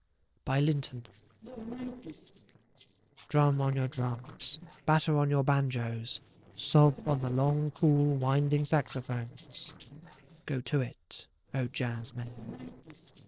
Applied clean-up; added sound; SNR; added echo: neural separator model SepFormer DNS4.